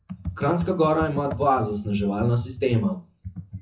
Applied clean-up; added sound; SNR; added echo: classical method WPE with log-MMSE.